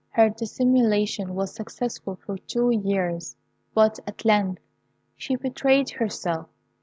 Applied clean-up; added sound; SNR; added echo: none; none; none; none.